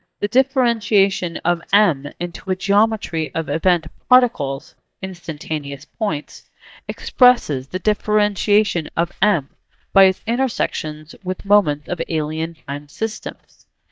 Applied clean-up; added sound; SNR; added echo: neural mask model DeepFilterNet 3.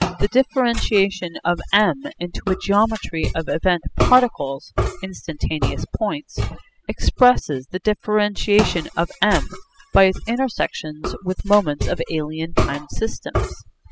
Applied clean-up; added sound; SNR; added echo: classical method spectral subtraction.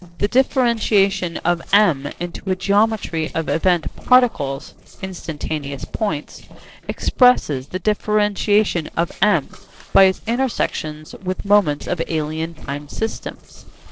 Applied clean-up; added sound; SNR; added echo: neural separator model SepFormer DNS4.